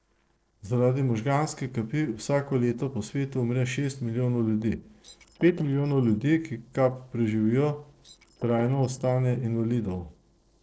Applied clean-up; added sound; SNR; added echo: neural separator model SepFormer DNS4.